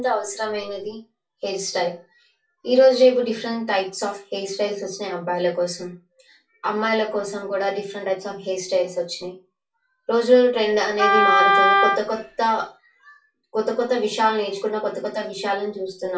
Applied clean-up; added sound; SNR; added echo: none; Wind instrument, woodwind instrument; -4 dB; reverberation time 0.2 s.